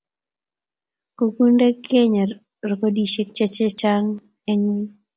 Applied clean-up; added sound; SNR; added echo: none; none; none; none.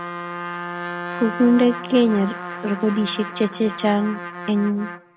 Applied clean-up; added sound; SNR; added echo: none; Trumpet; 10 dB; none.